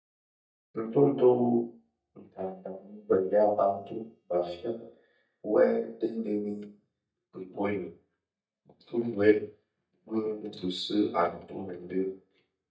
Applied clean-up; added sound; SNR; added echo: neural mask model DeepFilterNet 3.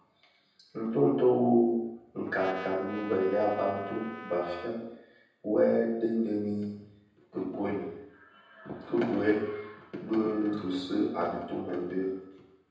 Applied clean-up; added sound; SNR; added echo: none; Trumpet; 14 dB; reverberation time 0.9 s.